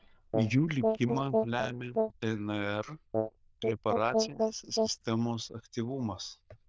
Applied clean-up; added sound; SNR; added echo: neural diffusion model UNIVERSE++.